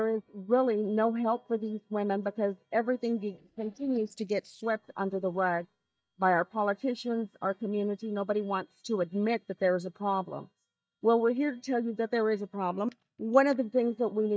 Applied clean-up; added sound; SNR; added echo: neural mask model DeepFilterNet 3.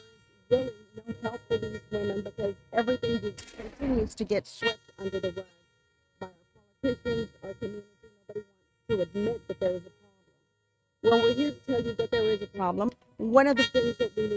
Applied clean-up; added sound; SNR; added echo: neural mask model RNNoise.